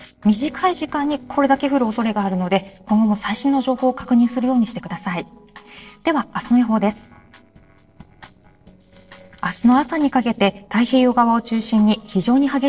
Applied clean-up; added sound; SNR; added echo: neural separator model SepFormer DNS4.